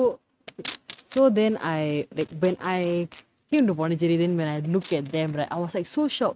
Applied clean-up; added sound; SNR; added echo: neural mask model RNNoise.